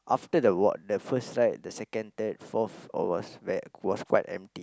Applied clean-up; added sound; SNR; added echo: none; none; none; none.